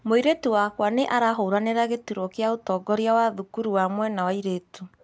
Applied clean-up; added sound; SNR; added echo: none; none; none; none.